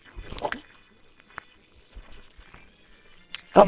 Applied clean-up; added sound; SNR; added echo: neural separator model SepFormer WHAMR!.